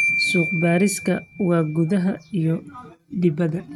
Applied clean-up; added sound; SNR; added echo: neural mask model RNNoise.